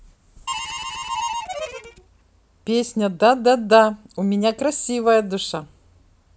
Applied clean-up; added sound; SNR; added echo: none; Harmonica; 7 dB; none.